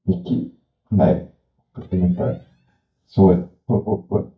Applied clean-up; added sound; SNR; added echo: neural mask model DeepFilterNet 3.